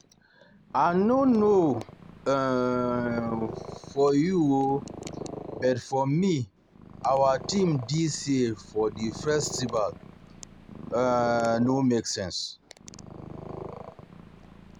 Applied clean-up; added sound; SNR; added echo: none; Purr; 15 dB; none.